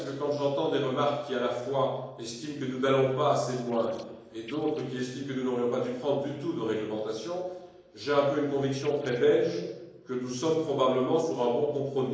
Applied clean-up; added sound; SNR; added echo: neural separator model SepFormer DNS4.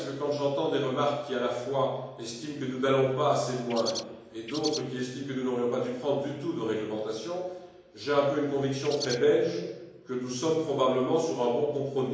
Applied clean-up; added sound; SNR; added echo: none; Bird; 8 dB; reverberation time 1.0 s.